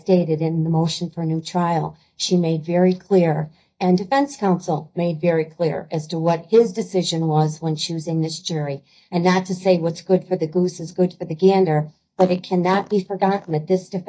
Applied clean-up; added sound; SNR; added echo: neural mask model DeepFilterNet 3.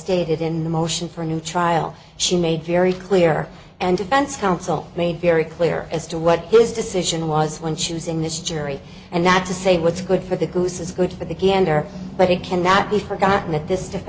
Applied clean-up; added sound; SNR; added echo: none; none; none; none.